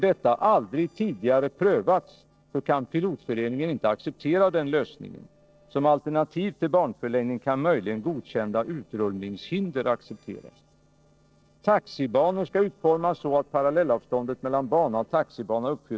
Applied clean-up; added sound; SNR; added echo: neural separator model SepFormer DNS4.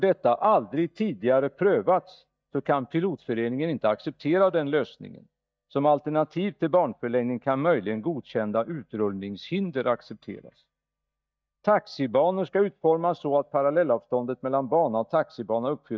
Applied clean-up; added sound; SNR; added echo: neural mask model DeepFilterNet 3.